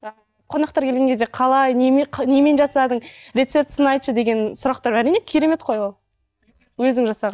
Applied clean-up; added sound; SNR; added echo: neural mask model DeepFilterNet 3.